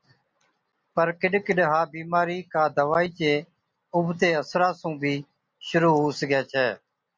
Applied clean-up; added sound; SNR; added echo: none; none; none; none.